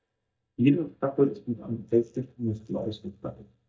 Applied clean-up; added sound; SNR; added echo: neural mask model DeepFilterNet 3.